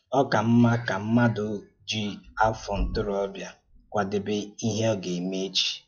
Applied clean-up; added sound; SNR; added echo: classical method log-MMSE.